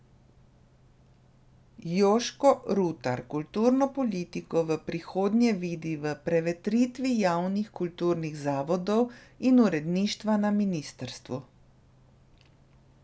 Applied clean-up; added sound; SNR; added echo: none; none; none; none.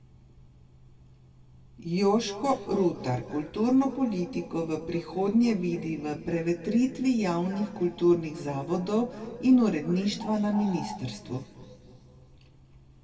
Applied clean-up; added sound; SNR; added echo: none; Bird; 12 dB; reverberation time 2.5 s.